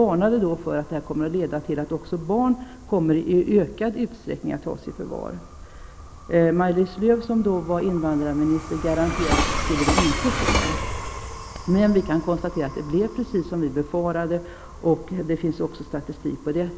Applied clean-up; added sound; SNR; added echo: none; Train; 8 dB; none.